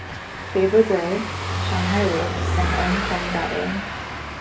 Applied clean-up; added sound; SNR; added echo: none; Car passing by / Engine; 2 dB; reverberation time 0.3 s.